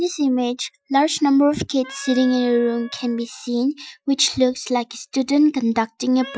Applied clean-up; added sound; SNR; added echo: classical method Wiener filter.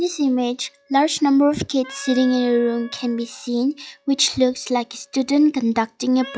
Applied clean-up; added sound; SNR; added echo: classical method log-MMSE.